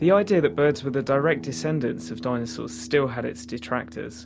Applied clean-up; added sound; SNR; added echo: none; Guitar; 14 dB; none.